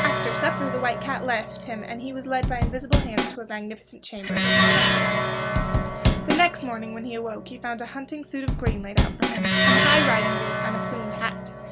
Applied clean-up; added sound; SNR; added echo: none; Plucked string instrument + Drum / Drum kit; -5 dB; none.